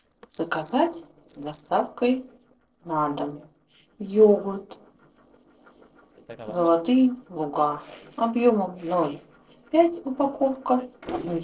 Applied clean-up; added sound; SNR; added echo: neural separator model SepFormer DNS4.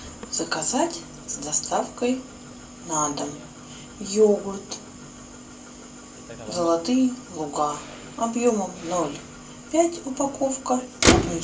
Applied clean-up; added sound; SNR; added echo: none; Motor vehicle (road); 7 dB; reverberation time 0.2 s.